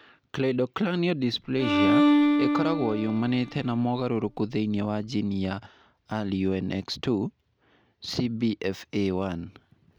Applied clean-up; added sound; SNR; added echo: none; Bowed string instrument; -2 dB; none.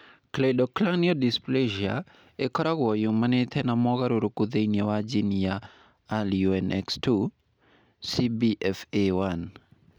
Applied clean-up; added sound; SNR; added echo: none; none; none; none.